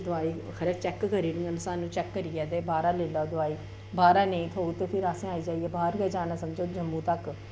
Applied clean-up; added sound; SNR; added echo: none; Engine; 14 dB; none.